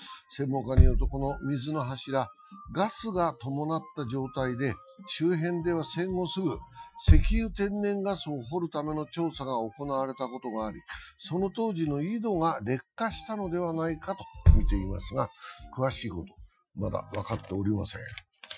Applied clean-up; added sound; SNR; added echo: classical method Wiener filter.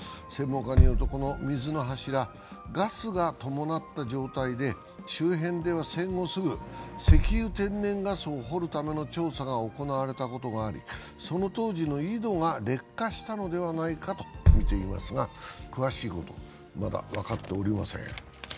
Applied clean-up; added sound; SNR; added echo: none; Bass drum; -2 dB; none.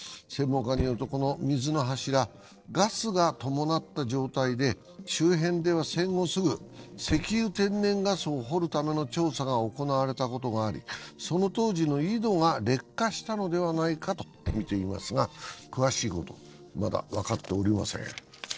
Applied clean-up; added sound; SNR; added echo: neural separator model SepFormer DNS4.